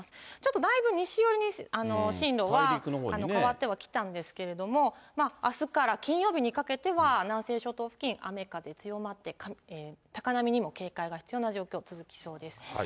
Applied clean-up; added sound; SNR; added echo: none; none; none; none.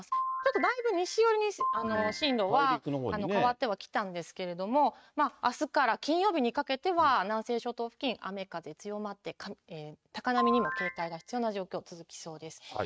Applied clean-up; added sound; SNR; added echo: neural mask model RNNoise.